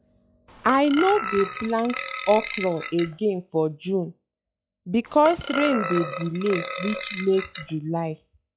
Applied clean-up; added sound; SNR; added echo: classical method log-MMSE.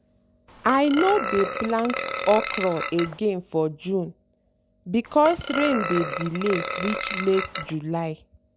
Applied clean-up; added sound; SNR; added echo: none; Burping, eructation; 6 dB; none.